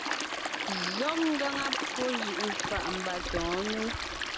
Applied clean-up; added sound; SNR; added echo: none; Stream; 0 dB; none.